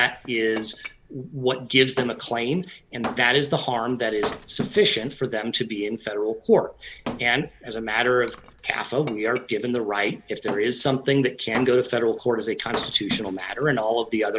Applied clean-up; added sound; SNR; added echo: none; Wood; 14 dB; none.